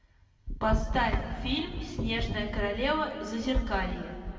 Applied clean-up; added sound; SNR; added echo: none; none; none; reverberation time 2.0 s.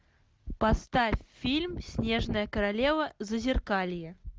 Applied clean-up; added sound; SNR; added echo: none; none; none; none.